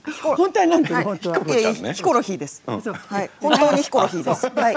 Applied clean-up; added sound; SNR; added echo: none; none; none; none.